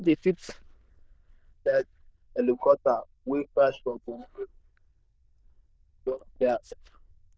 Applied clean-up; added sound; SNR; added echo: neural diffusion model UNIVERSE++.